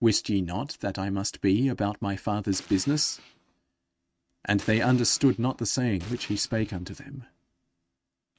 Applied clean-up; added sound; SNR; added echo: neural mask model RNNoise.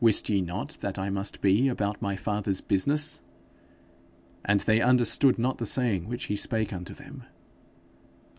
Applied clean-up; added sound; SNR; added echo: none; none; none; none.